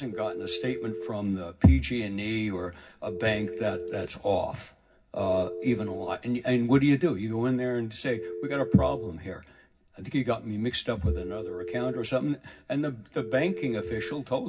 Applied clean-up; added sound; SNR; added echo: none; Telephone; 11 dB; reverberation time 0.4 s.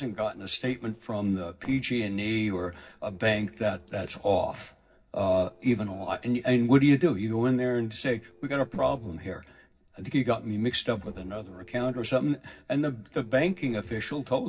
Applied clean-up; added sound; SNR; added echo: neural separator model SepFormer DNS4.